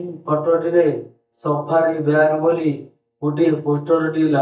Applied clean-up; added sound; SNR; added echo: neural mask model DeepFilterNet 3.